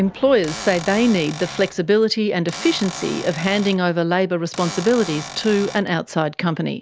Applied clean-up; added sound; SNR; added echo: none; Cupboard open or close / Door; 13 dB; none.